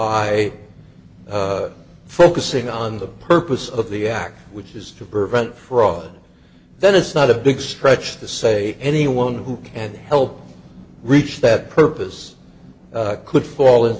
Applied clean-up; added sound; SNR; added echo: none; none; none; none.